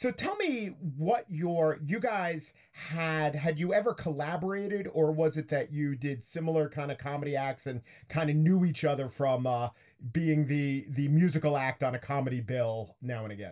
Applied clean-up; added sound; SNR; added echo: none; none; none; reverberation time 0.2 s.